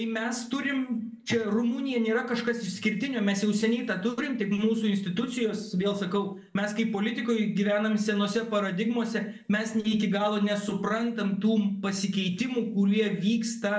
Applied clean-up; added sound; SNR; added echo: none; none; none; reverberation time 0.4 s.